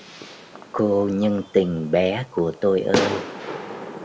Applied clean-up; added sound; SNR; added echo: none; Fireworks; 8 dB; none.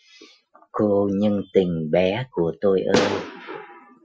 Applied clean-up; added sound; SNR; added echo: classical method Wiener filter.